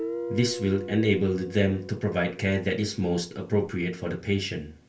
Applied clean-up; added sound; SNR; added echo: none; Guitar; 12 dB; reverberation time 0.3 s.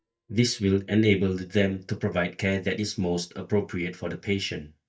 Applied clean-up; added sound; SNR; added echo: neural mask model DeepFilterNet 3.